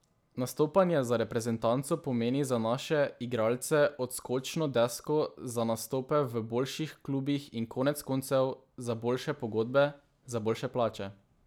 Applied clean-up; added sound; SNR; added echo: none; none; none; none.